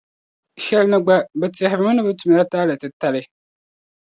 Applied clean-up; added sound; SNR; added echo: none; none; none; none.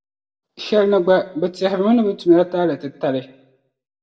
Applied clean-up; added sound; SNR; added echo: none; none; none; reverberation time 0.6 s.